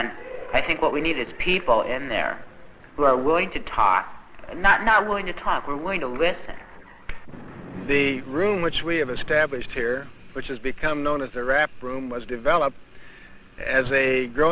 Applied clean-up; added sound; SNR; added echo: none; none; none; none.